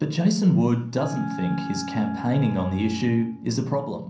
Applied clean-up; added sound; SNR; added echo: none; Wind instrument, woodwind instrument; 12 dB; reverberation time 0.6 s.